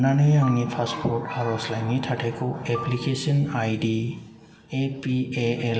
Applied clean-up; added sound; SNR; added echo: none; Marimba, xylophone; 19 dB; reverberation time 0.8 s.